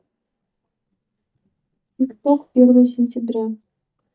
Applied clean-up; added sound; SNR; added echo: neural mask model DeepFilterNet 3.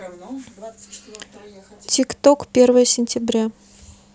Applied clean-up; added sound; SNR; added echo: none; none; none; none.